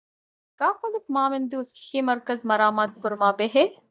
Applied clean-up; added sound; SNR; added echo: neural mask model DeepFilterNet 3.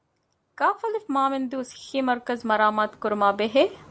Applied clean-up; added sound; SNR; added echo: none; none; none; none.